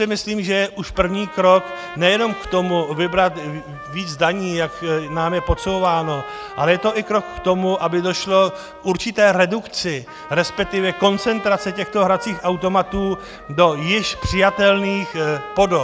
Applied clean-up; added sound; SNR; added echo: none; Trumpet; 15 dB; none.